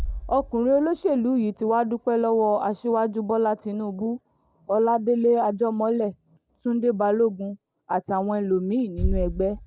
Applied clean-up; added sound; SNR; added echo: none; Bass drum; 12 dB; none.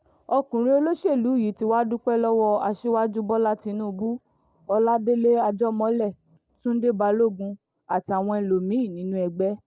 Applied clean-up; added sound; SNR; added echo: none; none; none; none.